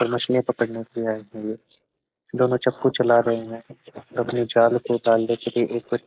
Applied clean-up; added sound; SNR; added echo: neural mask model Resemble Enhance denoiser.